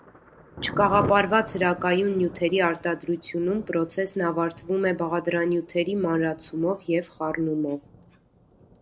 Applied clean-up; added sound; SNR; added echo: none; Thunder; 15 dB; none.